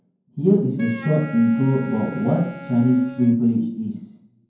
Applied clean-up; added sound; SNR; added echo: none; Wind instrument, woodwind instrument; 18 dB; reverberation time 0.9 s.